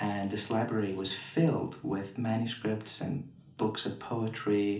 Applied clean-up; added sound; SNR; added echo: none; none; none; reverberation time 0.4 s.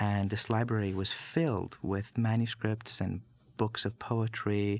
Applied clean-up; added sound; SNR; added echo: none; none; none; none.